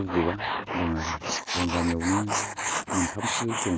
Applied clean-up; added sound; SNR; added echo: neural mask model Resemble Enhance denoiser.